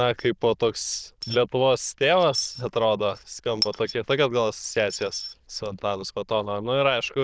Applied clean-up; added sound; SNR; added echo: neural diffusion model UNIVERSE++.